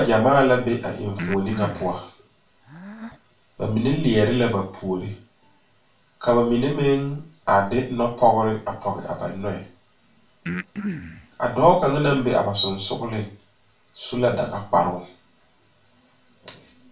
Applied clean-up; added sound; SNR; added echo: none; Breathing; 12 dB; reverberation time 0.3 s.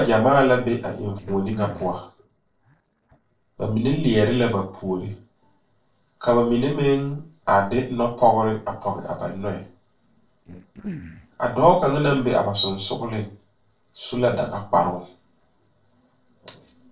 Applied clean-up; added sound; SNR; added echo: neural separator model SepFormer DNS4.